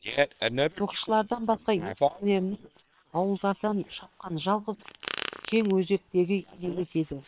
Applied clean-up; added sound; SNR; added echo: neural separator model SepFormer WHAM!.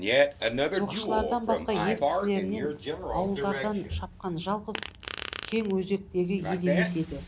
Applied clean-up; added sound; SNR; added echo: none; Fart; 0 dB; none.